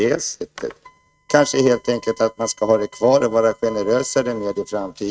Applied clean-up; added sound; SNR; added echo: neural mask model RNNoise.